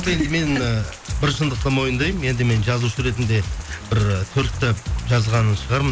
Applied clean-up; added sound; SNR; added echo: none; Rain; 19 dB; none.